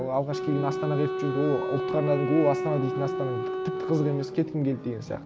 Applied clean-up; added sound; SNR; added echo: none; Wind instrument, woodwind instrument; 4 dB; none.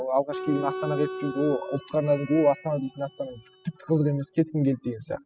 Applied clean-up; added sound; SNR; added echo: classical method spectral subtraction.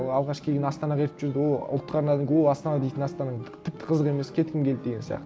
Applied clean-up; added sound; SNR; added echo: none; none; none; none.